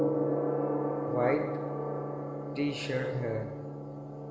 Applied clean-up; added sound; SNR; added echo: none; Gong; -3 dB; reverberation time 1.0 s.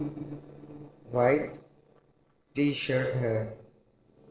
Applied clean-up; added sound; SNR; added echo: neural separator model SepFormer DNS4.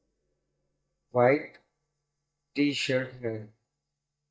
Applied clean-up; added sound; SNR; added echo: neural mask model DeepFilterNet 3.